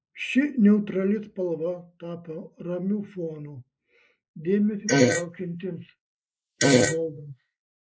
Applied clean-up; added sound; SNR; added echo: neural mask model Resemble Enhance denoiser.